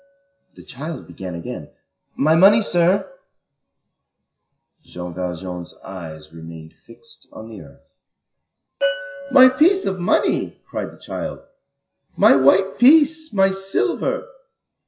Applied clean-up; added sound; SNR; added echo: classical method WPE with log-MMSE.